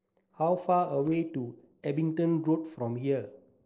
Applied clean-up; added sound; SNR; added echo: neural separator model SepFormer DNS4.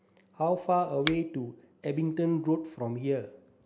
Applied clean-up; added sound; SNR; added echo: none; Finger snapping; 6 dB; none.